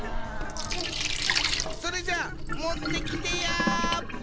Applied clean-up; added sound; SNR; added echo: none; Sink (filling or washing); -3 dB; none.